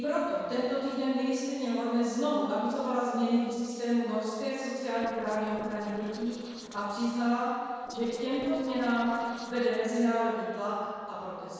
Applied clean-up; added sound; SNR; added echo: neural separator model SepFormer DNS4.